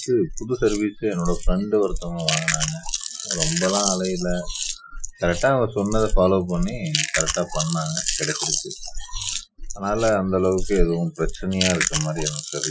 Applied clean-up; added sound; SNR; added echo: classical method Wiener filter.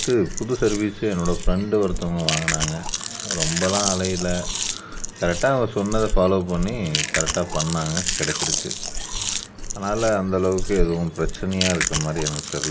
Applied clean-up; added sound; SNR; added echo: none; Chewing, mastication; 3 dB; none.